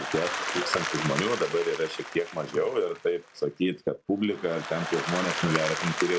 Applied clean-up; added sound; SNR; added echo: none; Applause; 5 dB; none.